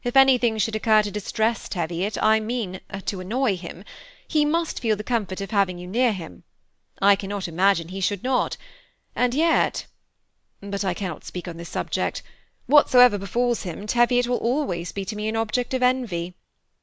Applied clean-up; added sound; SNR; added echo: none; none; none; none.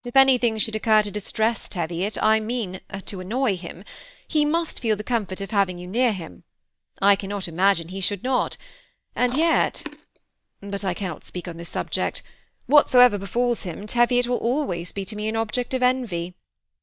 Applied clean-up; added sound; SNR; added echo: neural mask model DeepFilterNet 3.